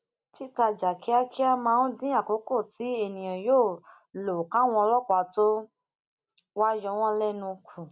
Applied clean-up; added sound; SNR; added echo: none; none; none; none.